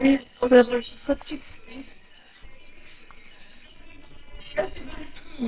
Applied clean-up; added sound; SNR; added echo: neural separator model SepFormer WHAMR!.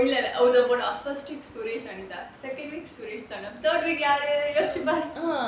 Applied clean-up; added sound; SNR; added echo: none; none; none; none.